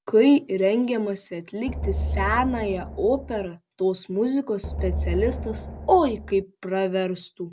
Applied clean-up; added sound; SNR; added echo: none; Drum; 6 dB; none.